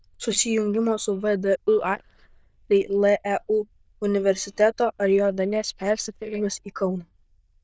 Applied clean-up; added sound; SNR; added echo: neural diffusion model UNIVERSE++.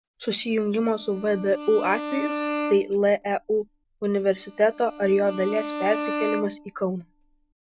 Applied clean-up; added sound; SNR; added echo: none; Bowed string instrument; 9 dB; none.